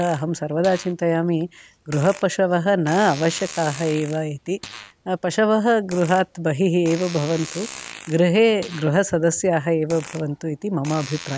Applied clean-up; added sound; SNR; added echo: none; Fart; 18 dB; none.